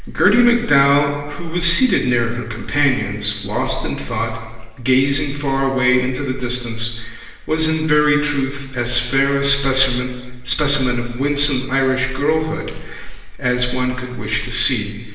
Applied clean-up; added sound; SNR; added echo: none; none; none; reverberation time 1.0 s.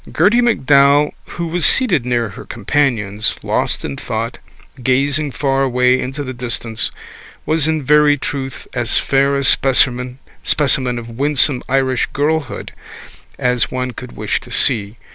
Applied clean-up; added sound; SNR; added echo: none; none; none; none.